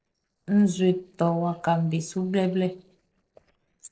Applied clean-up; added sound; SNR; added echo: neural separator model SepFormer DNS4.